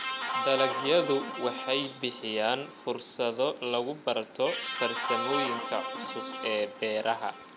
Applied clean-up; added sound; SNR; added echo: none; Guitar; 6 dB; none.